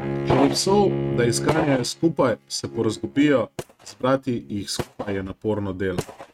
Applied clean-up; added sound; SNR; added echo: neural mask model RNNoise.